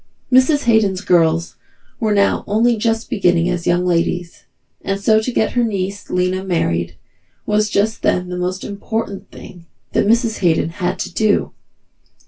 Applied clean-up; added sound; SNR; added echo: none; none; none; reverberation time 0.1 s.